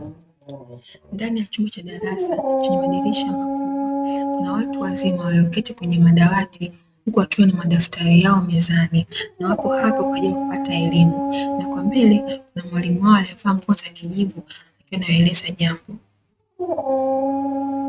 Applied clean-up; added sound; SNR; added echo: neural mask model RNNoise.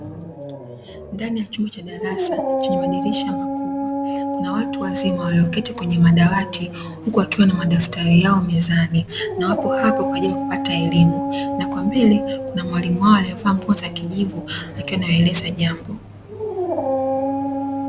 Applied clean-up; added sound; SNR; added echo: none; Dog; 5 dB; none.